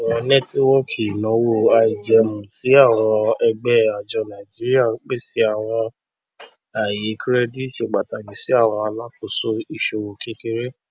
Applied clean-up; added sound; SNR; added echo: none; none; none; none.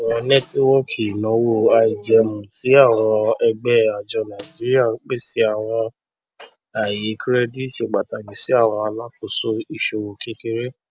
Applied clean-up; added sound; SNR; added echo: neural separator model SepFormer DNS4.